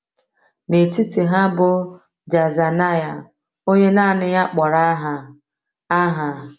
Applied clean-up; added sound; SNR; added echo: none; none; none; none.